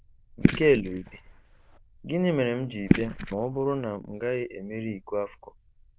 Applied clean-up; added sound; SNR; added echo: neural diffusion model UNIVERSE++.